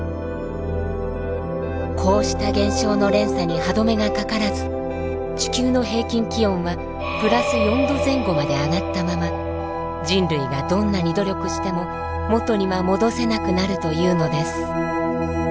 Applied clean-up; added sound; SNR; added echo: none; none; none; none.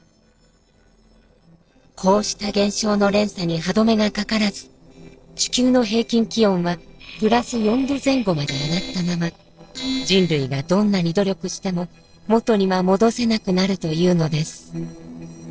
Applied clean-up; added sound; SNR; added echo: neural separator model SepFormer DNS4.